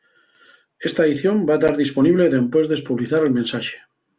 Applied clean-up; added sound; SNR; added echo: none; none; none; none.